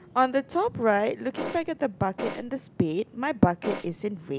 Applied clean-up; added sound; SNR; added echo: none; Fart; 7 dB; none.